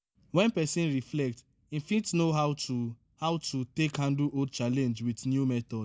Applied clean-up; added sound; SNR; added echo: none; none; none; none.